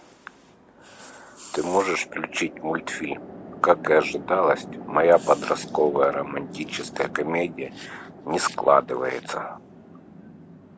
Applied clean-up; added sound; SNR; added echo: none; Chatter / Traffic noise, roadway noise / Train; 16 dB; none.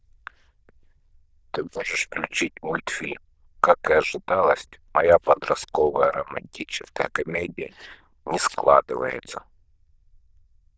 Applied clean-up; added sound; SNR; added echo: neural diffusion model UNIVERSE++.